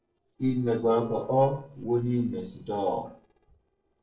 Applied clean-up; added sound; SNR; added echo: neural separator model SepFormer DNS4.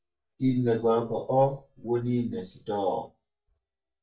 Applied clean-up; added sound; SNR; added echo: neural mask model DeepFilterNet 3.